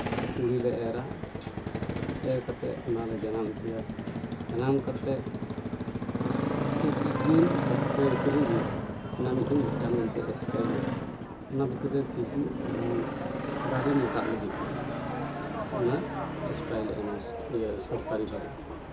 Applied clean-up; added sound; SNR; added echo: none; Motorcycle; 1 dB; reverberation time 0.2 s.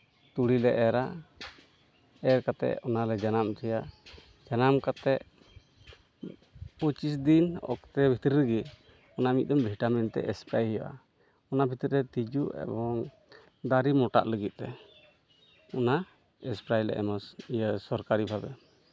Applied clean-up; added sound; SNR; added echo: none; none; none; none.